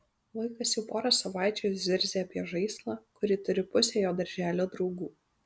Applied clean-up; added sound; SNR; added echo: none; none; none; none.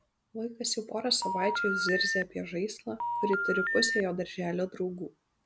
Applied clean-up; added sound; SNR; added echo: none; Telephone; 0 dB; none.